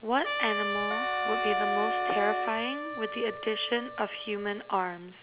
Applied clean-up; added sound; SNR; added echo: none; Wind instrument, woodwind instrument + Trumpet; 1 dB; none.